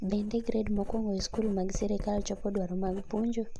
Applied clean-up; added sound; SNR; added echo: none; Writing; 6 dB; none.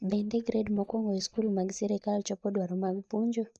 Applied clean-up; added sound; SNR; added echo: neural mask model DeepFilterNet 3.